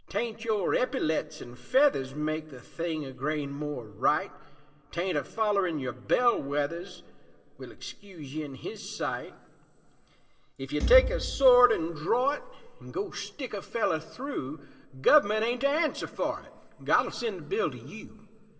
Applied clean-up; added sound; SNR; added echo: none; Thump, thud; 2 dB; reverberation time 2.7 s.